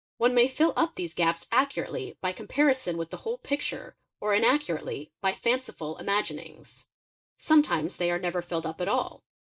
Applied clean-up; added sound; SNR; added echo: neural mask model Resemble Enhance denoiser.